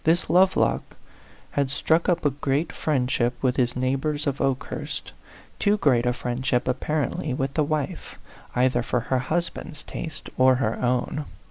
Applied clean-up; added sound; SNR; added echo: none; none; none; none.